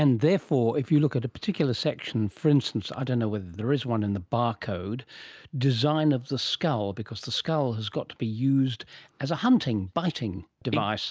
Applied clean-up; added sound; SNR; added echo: none; none; none; none.